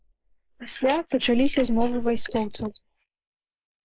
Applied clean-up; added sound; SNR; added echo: neural mask model Resemble Enhance denoiser.